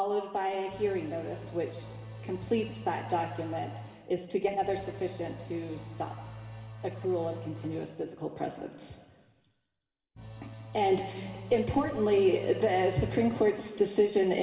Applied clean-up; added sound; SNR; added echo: none; Engine / Domestic sounds, home sounds; 13 dB; reverberation time 1.8 s.